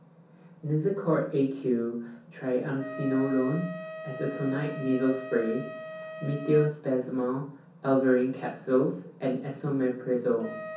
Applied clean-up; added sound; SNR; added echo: none; Wind instrument, woodwind instrument; 15 dB; reverberation time 0.6 s.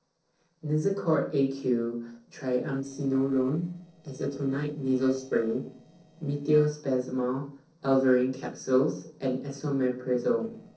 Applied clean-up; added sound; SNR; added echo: neural separator model SepFormer DNS4.